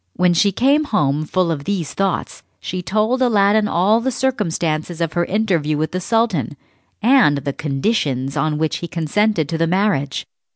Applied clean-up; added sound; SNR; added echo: none; none; none; none.